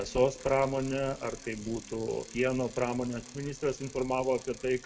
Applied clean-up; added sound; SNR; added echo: none; Bicycle; 19 dB; reverberation time 1.3 s.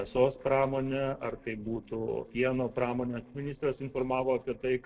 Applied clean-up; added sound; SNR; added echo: neural separator model SepFormer DNS4.